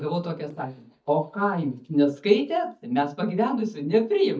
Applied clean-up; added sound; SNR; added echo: neural mask model DeepFilterNet 3.